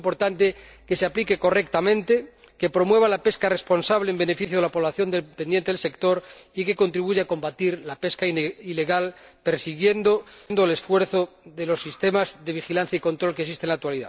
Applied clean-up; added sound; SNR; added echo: none; none; none; none.